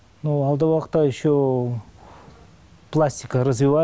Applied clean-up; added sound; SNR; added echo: none; none; none; none.